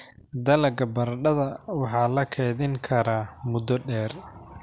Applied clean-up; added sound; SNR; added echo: none; none; none; none.